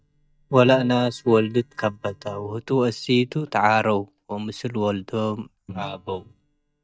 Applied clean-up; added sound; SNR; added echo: neural mask model DeepFilterNet 3.